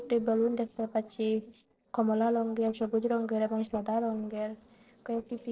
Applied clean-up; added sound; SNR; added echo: neural separator model SepFormer DNS4.